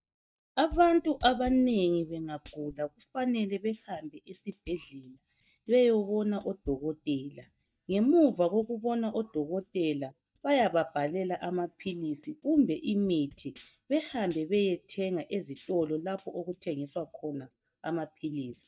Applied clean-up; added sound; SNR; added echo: neural mask model DeepFilterNet 3.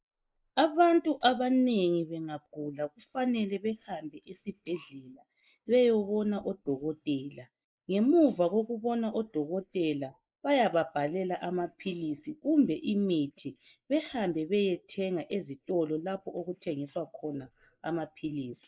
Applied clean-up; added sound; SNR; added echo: neural mask model Resemble Enhance denoiser.